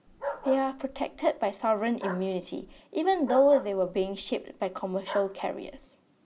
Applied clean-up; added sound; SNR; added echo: none; Bark; 13 dB; none.